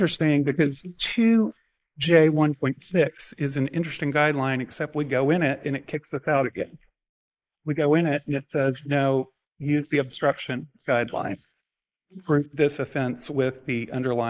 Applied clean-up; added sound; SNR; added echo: neural mask model Resemble Enhance denoiser.